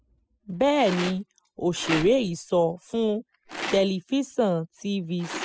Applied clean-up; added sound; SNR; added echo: classical method spectral subtraction.